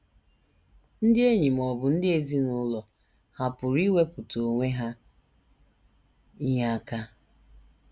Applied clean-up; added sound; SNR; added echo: none; none; none; none.